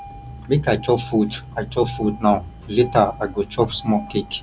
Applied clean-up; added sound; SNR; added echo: none; Engine starting; 15 dB; none.